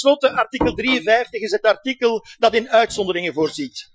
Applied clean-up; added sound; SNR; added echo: classical method Wiener filter.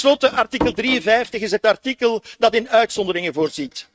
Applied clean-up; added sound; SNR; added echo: neural mask model RNNoise.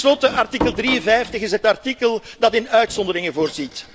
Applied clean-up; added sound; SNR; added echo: none; Door; 13 dB; none.